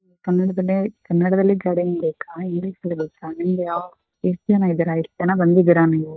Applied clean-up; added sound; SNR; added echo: neural mask model DeepFilterNet 3.